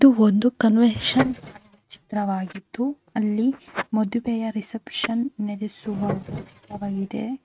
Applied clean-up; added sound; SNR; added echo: neural mask model RNNoise.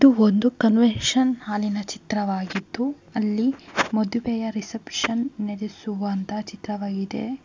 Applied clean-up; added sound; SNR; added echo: none; none; none; none.